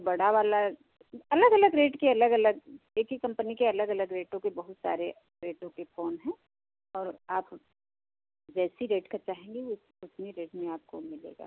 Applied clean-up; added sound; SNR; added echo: none; none; none; none.